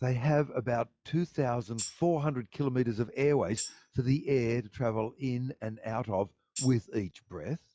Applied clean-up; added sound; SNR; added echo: classical method log-MMSE.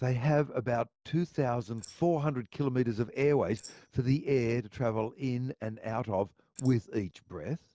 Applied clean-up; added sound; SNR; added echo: neural separator model SepFormer DNS4.